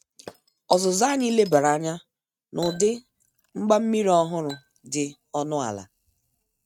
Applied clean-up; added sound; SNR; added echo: neural mask model RNNoise.